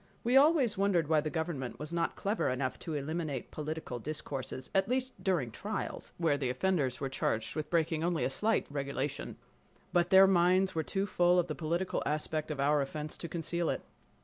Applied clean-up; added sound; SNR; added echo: none; none; none; none.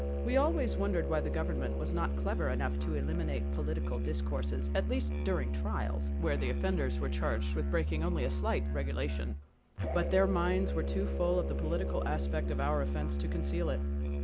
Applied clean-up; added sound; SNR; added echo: none; Musical instrument; -3 dB; none.